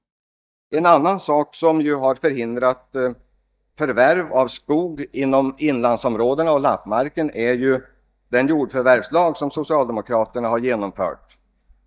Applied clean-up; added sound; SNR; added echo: neural mask model DeepFilterNet 3.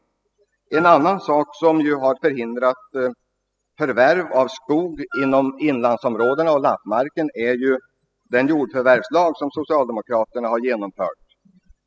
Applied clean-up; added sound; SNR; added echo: classical method spectral subtraction.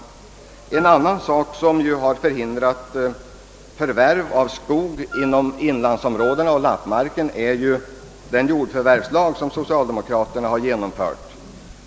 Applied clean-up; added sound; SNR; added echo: none; Wind instrument, woodwind instrument; 13 dB; none.